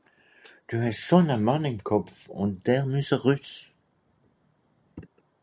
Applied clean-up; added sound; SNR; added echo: none; none; none; none.